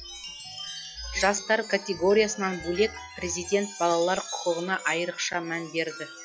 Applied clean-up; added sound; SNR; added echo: classical method log-MMSE.